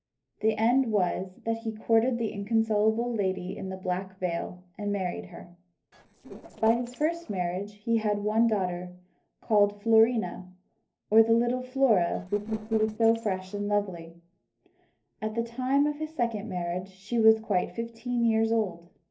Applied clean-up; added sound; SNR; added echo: neural separator model SepFormer DNS4.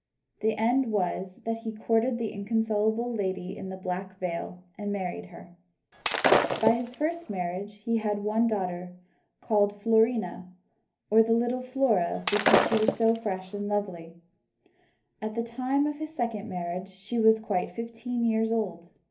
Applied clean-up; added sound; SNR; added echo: none; Shatter; -1 dB; reverberation time 0.3 s.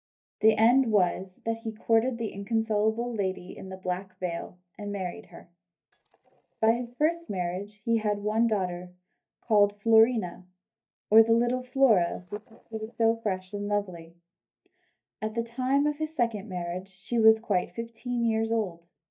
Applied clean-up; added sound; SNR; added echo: neural mask model DeepFilterNet 3.